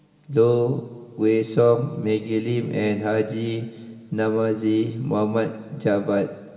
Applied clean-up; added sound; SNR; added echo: none; none; none; reverberation time 1.9 s.